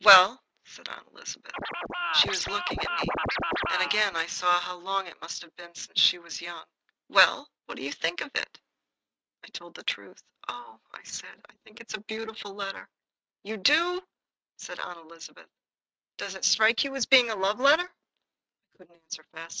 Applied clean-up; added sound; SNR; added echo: neural mask model RNNoise.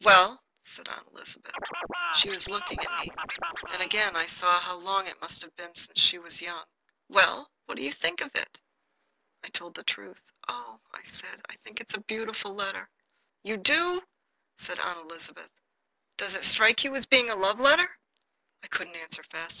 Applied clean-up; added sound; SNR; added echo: neural separator model SepFormer DNS4.